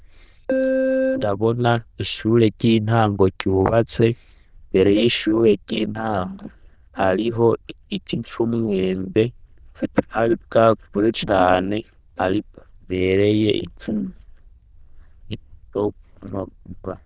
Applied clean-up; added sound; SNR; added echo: neural diffusion model UNIVERSE++.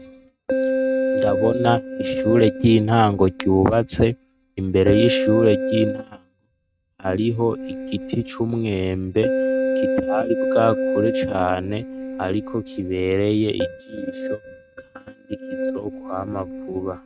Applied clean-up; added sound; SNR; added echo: neural mask model RNNoise.